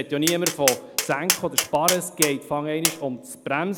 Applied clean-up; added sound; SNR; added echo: none; Tap; 3 dB; none.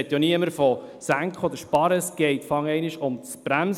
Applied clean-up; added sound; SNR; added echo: none; none; none; none.